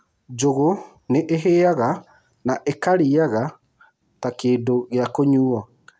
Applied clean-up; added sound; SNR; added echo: none; none; none; none.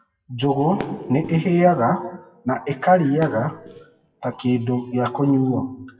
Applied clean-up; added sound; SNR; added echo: classical method WPE with log-MMSE.